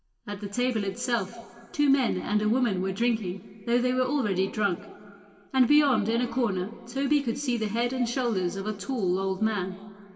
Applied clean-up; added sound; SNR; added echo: none; none; none; reverberation time 1.8 s.